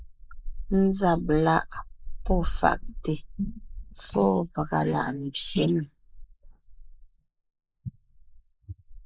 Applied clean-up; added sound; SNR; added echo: neural mask model Resemble Enhance denoiser.